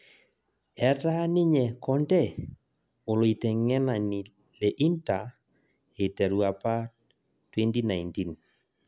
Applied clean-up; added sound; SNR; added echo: none; none; none; none.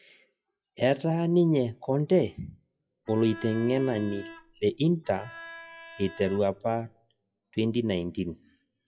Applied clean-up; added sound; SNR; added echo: classical method WPE with log-MMSE.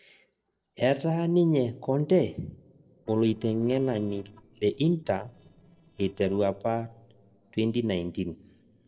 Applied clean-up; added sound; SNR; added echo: neural separator model SepFormer DNS4.